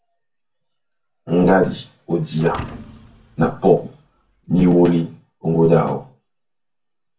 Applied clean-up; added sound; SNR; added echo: none; Thump, thud; 18 dB; reverberation time 0.2 s.